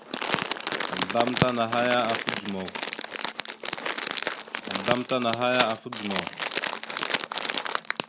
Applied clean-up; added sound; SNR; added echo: none; Crumpling, crinkling; 0 dB; none.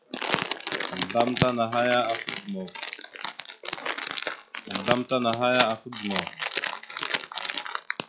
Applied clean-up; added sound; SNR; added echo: classical method log-MMSE.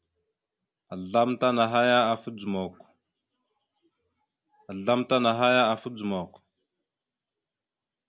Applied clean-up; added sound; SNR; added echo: none; none; none; none.